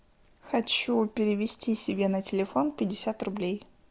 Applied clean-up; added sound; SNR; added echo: none; none; none; none.